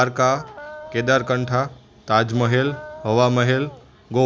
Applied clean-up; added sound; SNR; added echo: none; Dog; 18 dB; none.